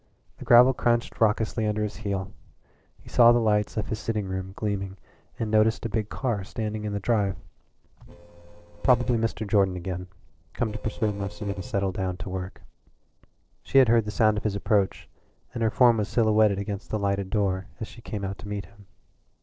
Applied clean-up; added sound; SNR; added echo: neural separator model SepFormer DNS4.